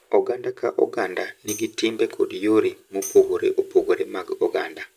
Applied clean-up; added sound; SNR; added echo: none; Tambourine; 19 dB; none.